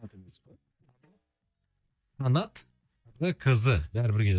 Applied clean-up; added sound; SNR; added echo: neural mask model DeepFilterNet 3.